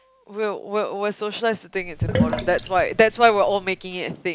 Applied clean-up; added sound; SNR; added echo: none; Sink (filling or washing); 5 dB; none.